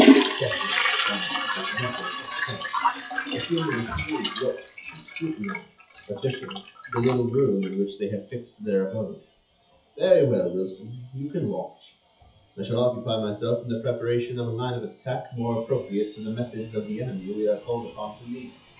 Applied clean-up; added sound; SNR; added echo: classical method WPE with log-MMSE.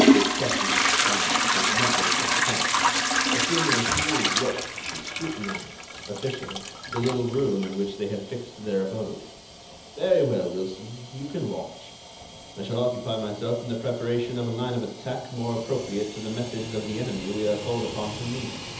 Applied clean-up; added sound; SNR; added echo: none; Trickle, dribble / Toilet flush / Hiss; -2 dB; reverberation time 0.7 s.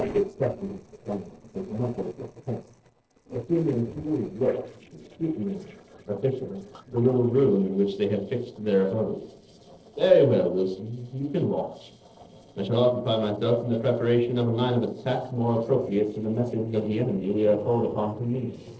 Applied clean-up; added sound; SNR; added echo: neural separator model SepFormer DNS4.